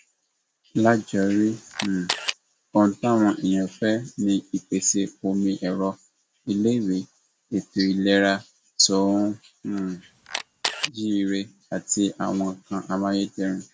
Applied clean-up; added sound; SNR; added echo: none; Camera; 8 dB; none.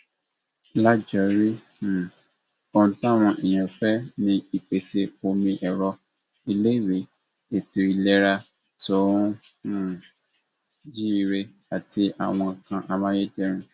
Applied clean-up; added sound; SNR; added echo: none; none; none; none.